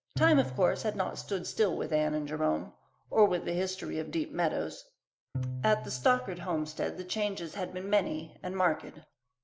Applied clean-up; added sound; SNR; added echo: none; Bowed string instrument; 12 dB; none.